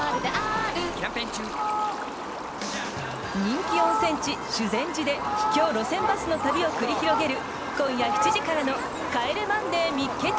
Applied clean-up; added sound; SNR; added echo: none; Fowl; 1 dB; none.